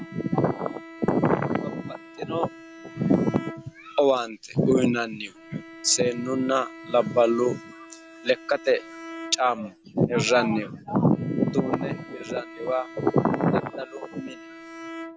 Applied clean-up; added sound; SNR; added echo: none; Bowed string instrument; 17 dB; none.